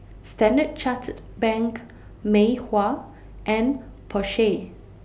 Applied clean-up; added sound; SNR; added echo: none; none; none; none.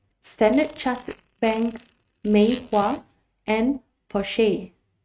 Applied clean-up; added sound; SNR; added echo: neural mask model RNNoise.